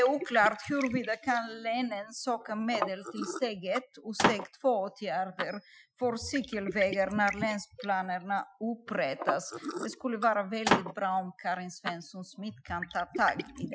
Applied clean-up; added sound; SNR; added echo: classical method Wiener filter.